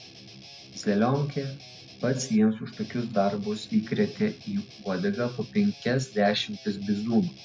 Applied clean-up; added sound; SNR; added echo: none; Guitar; 20 dB; none.